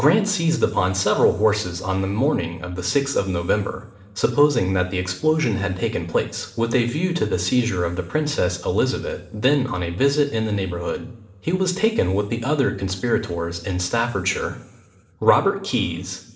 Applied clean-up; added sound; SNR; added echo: none; none; none; reverberation time 1.8 s.